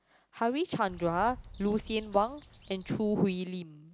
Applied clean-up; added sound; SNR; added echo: none; Bird; 17 dB; none.